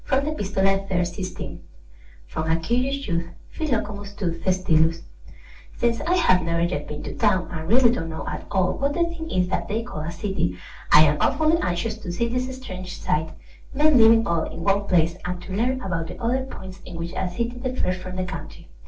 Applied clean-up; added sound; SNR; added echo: none; none; none; reverberation time 0.3 s.